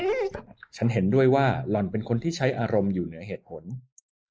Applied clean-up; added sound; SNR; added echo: neural mask model Resemble Enhance denoiser.